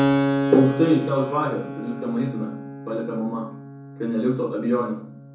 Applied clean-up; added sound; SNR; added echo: none; Keyboard (musical); 4 dB; reverberation time 0.5 s.